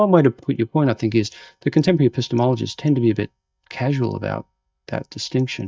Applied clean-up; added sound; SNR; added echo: neural mask model DeepFilterNet 3.